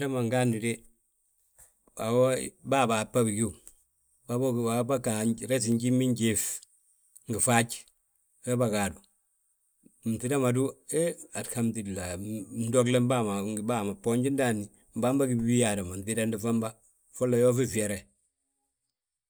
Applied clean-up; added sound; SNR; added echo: none; none; none; none.